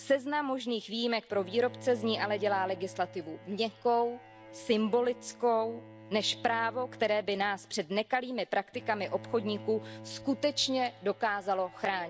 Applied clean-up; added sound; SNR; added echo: none; Bowed string instrument; 18 dB; none.